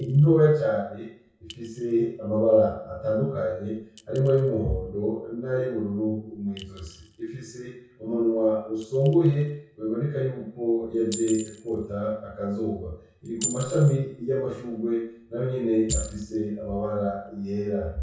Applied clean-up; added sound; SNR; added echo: none; Chink, clink; 18 dB; reverberation time 0.6 s.